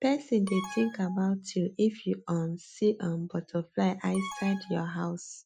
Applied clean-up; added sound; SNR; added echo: classical method Wiener filter.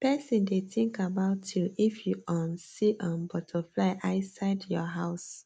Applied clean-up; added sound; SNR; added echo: none; none; none; none.